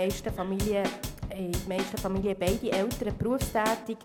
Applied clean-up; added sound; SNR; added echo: none; Drum / Drum kit; 5 dB; none.